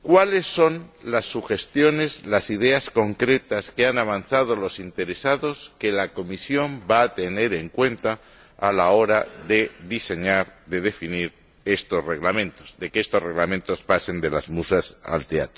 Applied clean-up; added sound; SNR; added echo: none; none; none; none.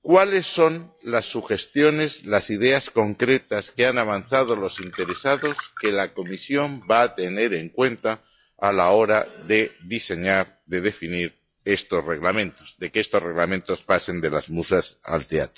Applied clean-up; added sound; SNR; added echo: classical method log-MMSE.